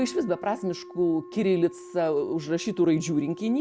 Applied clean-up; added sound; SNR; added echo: none; Wind instrument, woodwind instrument; 17 dB; none.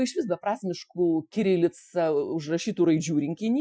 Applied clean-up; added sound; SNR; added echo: classical method Wiener filter.